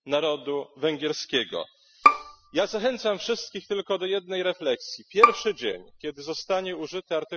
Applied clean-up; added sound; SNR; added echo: classical method spectral subtraction.